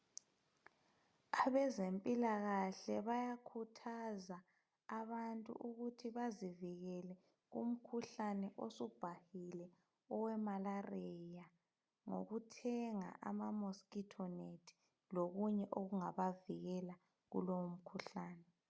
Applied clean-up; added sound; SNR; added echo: none; none; none; none.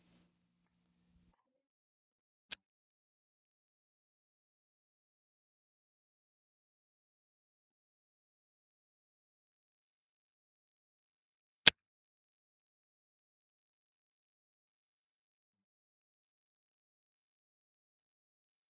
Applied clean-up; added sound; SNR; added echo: neural mask model DeepFilterNet 3.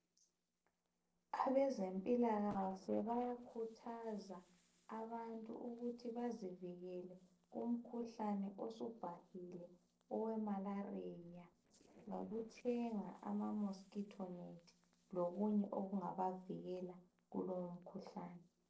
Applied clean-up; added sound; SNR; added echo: neural separator model SepFormer DNS4.